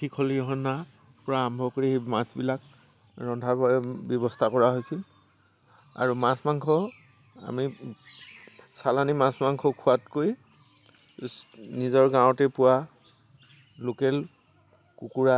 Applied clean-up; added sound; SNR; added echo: none; none; none; none.